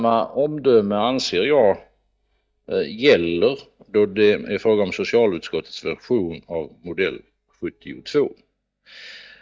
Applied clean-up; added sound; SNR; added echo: neural mask model DeepFilterNet 3.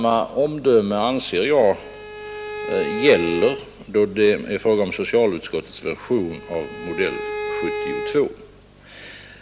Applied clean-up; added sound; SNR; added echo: none; Bowed string instrument; 9 dB; none.